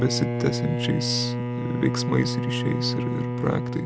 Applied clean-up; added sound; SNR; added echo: none; Bowed string instrument; 0 dB; none.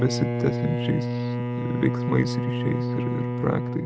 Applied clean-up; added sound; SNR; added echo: neural mask model RNNoise.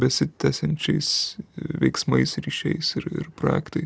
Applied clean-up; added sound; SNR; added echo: none; none; none; none.